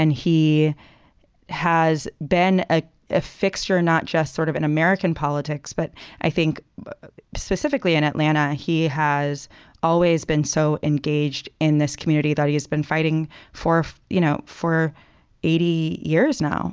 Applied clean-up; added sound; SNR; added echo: none; none; none; none.